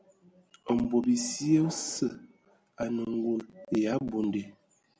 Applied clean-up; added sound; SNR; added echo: none; none; none; none.